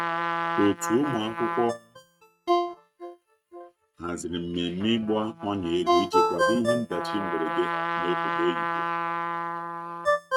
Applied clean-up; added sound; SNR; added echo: neural mask model RNNoise.